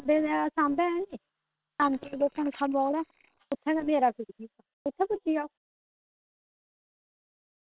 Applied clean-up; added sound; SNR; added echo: neural separator model SepFormer WHAM!.